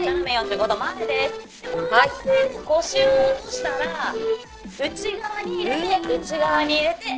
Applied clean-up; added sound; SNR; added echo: neural separator model SepFormer DNS4.